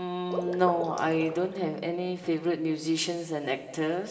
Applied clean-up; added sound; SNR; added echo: none; Water / Liquid; 8 dB; reverberation time 1.6 s.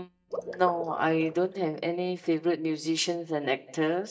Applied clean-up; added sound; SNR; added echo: neural mask model DeepFilterNet 3.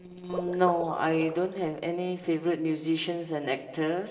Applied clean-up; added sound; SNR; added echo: neural separator model SepFormer DNS4.